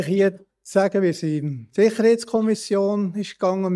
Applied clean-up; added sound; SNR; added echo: neural mask model DeepFilterNet 3.